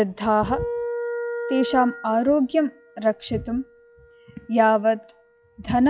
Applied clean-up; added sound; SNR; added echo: classical method log-MMSE.